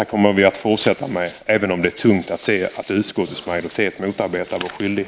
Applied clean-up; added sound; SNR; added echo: neural mask model Resemble Enhance denoiser.